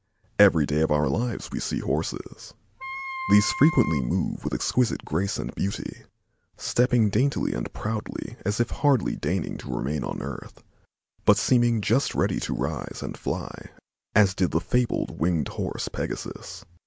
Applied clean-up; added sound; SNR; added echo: none; Wind instrument, woodwind instrument; 9 dB; none.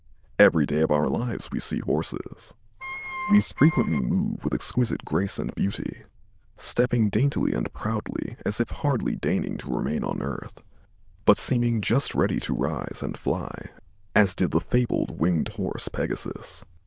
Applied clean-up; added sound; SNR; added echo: neural diffusion model UNIVERSE++.